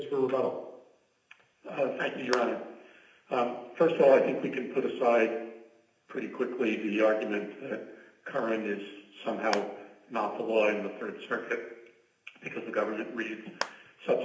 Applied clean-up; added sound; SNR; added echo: none; Clapping; 13 dB; reverberation time 0.8 s.